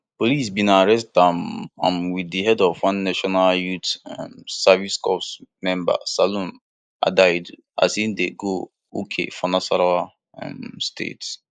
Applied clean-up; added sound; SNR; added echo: neural mask model Resemble Enhance denoiser.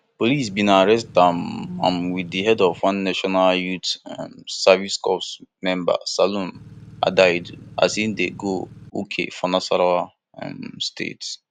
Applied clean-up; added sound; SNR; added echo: none; Engine / Truck / Car; 20 dB; none.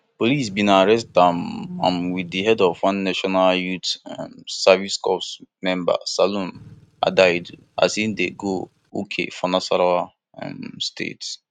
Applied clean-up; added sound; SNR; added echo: neural mask model RNNoise.